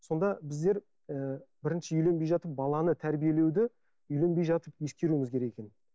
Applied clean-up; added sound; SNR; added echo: none; none; none; none.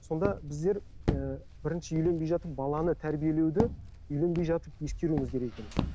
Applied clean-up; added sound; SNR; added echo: none; Walk, footsteps; 6 dB; none.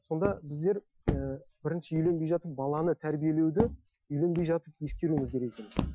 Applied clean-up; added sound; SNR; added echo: classical method Wiener filter.